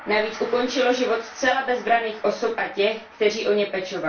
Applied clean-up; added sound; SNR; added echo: none; Gong; 19 dB; reverberation time 0.3 s.